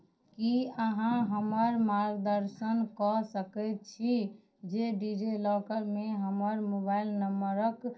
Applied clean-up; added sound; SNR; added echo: none; none; none; reverberation time 0.3 s.